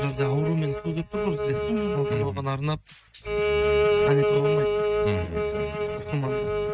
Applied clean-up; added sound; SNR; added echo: neural mask model RNNoise.